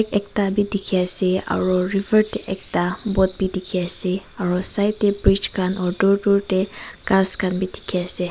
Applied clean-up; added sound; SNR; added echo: none; none; none; none.